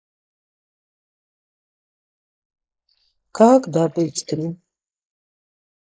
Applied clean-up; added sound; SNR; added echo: neural mask model Resemble Enhance denoiser.